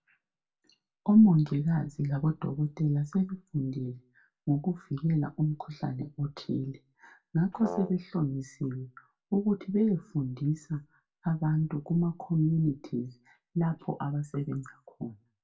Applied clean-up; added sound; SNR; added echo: none; Brass instrument; 9 dB; reverberation time 0.2 s.